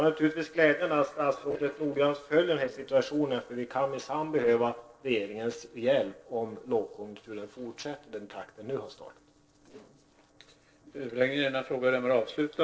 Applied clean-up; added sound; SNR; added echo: neural separator model SepFormer DNS4.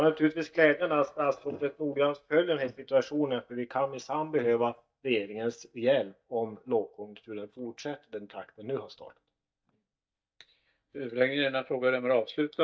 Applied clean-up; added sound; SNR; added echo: neural mask model DeepFilterNet 3.